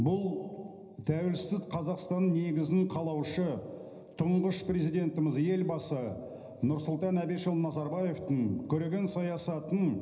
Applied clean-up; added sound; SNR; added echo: none; none; none; reverberation time 0.4 s.